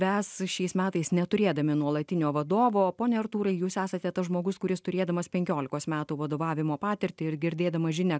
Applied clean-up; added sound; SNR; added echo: none; none; none; none.